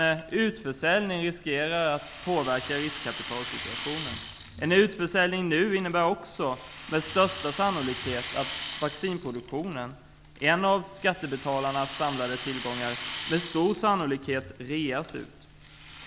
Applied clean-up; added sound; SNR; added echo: none; Rattle; 8 dB; none.